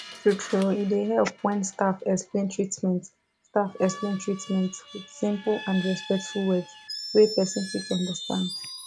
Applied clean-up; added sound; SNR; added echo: none; Screech; 14 dB; none.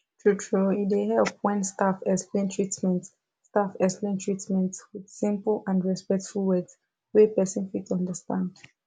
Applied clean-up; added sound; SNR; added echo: none; none; none; none.